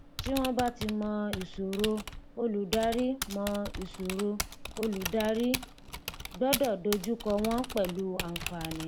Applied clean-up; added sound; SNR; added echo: none; Typing; 8 dB; none.